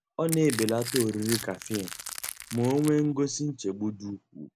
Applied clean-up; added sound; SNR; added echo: none; Crushing; 9 dB; none.